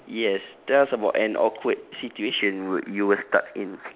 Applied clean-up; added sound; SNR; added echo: none; none; none; none.